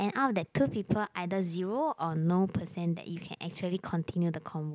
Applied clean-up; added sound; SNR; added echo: none; none; none; none.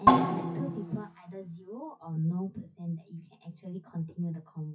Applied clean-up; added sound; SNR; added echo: classical method WPE with log-MMSE.